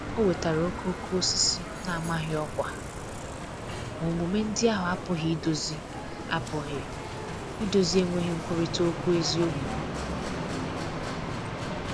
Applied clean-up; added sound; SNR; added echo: none; Bicycle; 4 dB; none.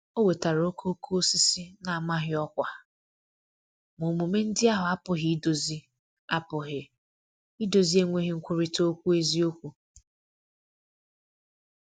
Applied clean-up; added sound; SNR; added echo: none; none; none; none.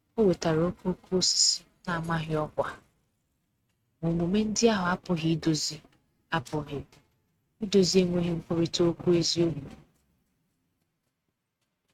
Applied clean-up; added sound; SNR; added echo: neural mask model RNNoise.